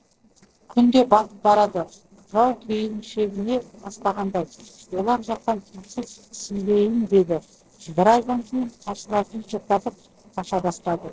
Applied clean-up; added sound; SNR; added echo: neural separator model SepFormer DNS4.